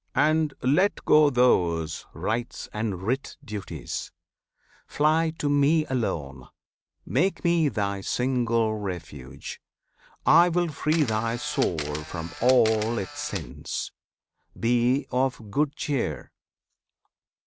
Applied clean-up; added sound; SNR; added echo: none; Camera; 11 dB; none.